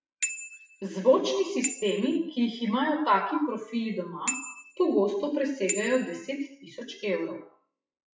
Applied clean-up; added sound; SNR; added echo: classical method WPE with log-MMSE.